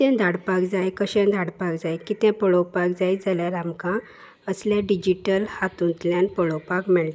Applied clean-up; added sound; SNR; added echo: none; none; none; none.